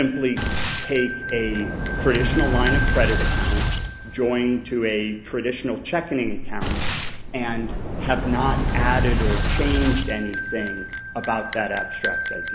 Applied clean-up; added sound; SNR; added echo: none; Boom + Bell; -1 dB; none.